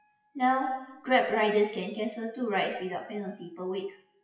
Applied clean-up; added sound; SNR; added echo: classical method WPE with log-MMSE.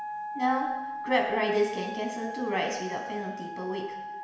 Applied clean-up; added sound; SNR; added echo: none; Wind instrument, woodwind instrument; 7 dB; reverberation time 1.0 s.